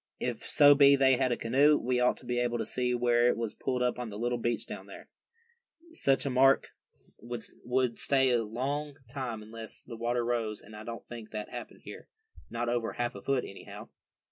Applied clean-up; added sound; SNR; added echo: none; none; none; none.